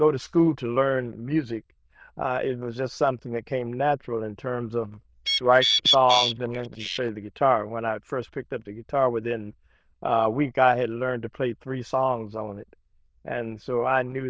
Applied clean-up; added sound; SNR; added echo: neural diffusion model UNIVERSE++.